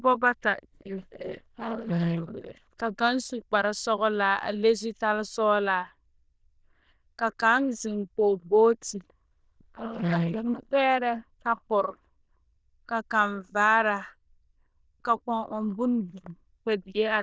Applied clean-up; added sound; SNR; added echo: neural diffusion model UNIVERSE++.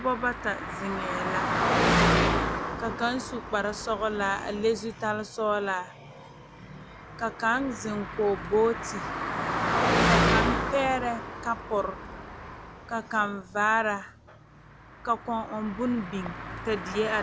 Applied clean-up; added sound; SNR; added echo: none; Car passing by; 0 dB; none.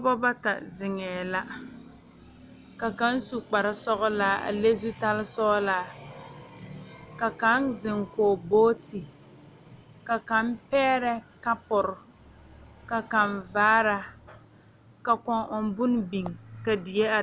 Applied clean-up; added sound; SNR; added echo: none; none; none; none.